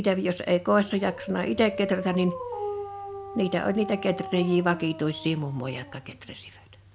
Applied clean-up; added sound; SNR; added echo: none; Dog; 12 dB; none.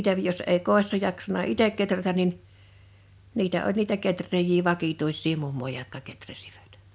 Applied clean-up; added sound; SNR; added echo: none; none; none; none.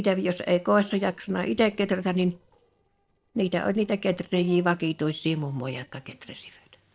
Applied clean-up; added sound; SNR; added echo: neural separator model SepFormer DNS4.